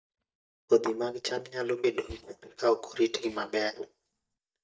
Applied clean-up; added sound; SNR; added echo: neural mask model DeepFilterNet 3.